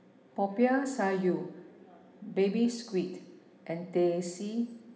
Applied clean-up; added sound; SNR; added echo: none; none; none; reverberation time 1.1 s.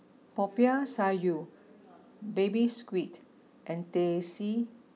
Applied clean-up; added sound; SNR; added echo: none; none; none; none.